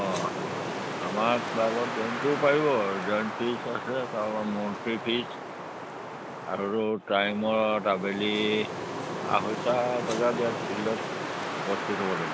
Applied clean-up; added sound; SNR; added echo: none; Wind; 5 dB; none.